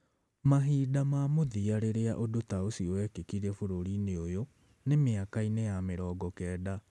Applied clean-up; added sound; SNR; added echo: none; none; none; none.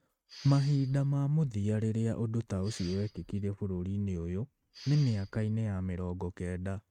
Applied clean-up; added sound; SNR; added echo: neural mask model RNNoise.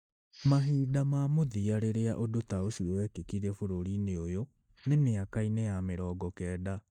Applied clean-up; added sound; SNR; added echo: neural mask model DeepFilterNet 3.